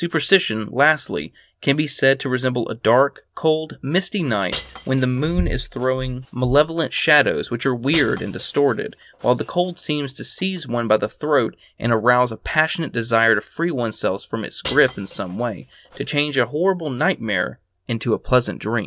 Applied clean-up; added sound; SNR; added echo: none; Shatter / Crushing; 15 dB; none.